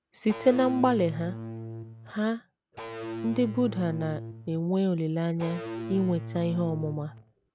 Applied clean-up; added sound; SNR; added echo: none; Electric guitar / Bass guitar; 10 dB; none.